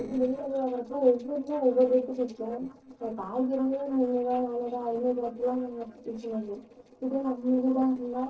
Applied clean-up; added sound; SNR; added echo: neural separator model SepFormer DNS4.